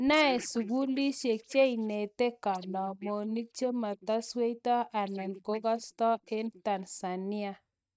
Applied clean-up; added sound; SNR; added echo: neural mask model DeepFilterNet 3.